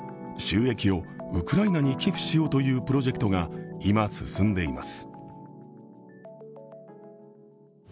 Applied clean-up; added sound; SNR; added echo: none; none; none; none.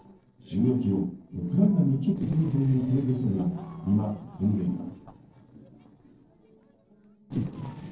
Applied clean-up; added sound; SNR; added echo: neural separator model SepFormer DNS4.